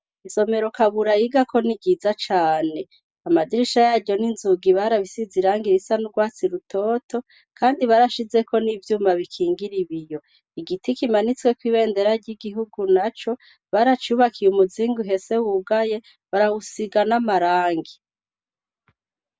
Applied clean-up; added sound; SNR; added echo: none; none; none; none.